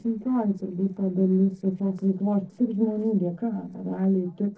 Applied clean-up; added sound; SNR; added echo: neural separator model SepFormer DNS4.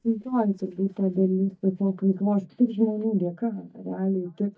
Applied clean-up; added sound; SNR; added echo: neural mask model DeepFilterNet 3.